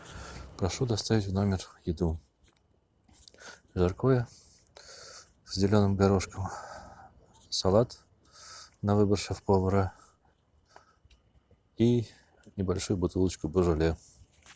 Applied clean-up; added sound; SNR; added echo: none; none; none; none.